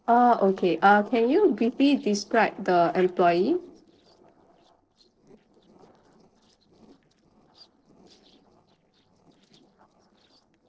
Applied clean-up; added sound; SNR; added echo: neural separator model SepFormer DNS4.